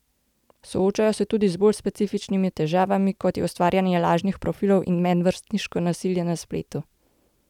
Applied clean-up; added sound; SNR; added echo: none; none; none; none.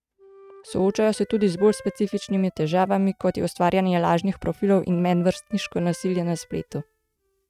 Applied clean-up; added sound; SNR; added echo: neural mask model RNNoise.